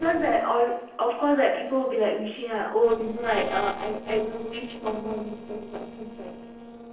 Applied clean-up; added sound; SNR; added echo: neural separator model SepFormer DNS4.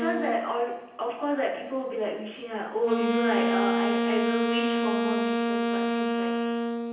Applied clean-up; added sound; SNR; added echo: none; Wind instrument, woodwind instrument; -3 dB; reverberation time 0.9 s.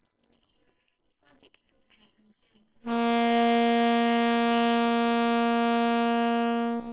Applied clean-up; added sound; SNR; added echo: neural separator model SepFormer WHAMR!.